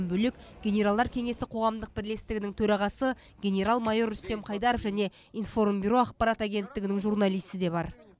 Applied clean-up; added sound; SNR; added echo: none; none; none; none.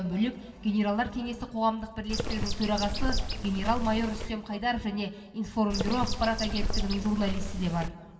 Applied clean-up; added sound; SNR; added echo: none; Bird; 1 dB; reverberation time 1.8 s.